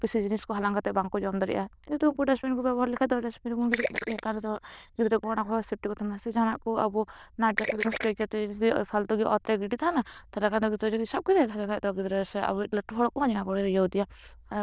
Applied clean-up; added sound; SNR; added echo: neural diffusion model UNIVERSE++.